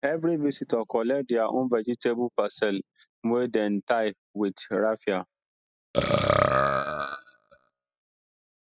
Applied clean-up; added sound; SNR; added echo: classical method spectral subtraction.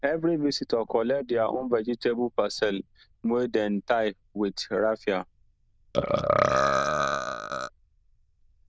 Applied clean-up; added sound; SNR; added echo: neural diffusion model UNIVERSE++.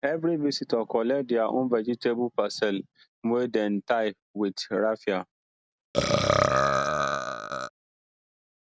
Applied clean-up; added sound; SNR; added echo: none; Burping, eructation; -2 dB; none.